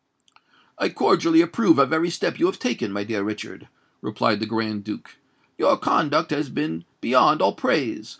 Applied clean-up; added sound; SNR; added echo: none; none; none; none.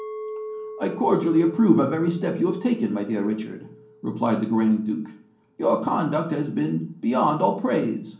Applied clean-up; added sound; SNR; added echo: none; Chink, clink; 17 dB; reverberation time 0.6 s.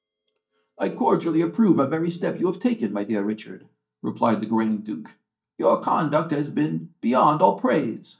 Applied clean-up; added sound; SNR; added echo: neural mask model DeepFilterNet 3.